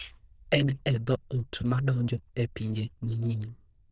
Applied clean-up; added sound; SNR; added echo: neural diffusion model UNIVERSE++.